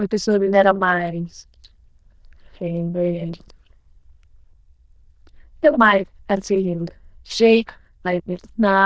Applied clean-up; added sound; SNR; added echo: neural diffusion model UNIVERSE++.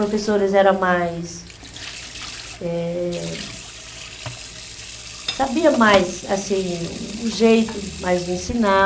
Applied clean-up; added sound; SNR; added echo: none; Sink (filling or washing) / Water tap, faucet; 14 dB; none.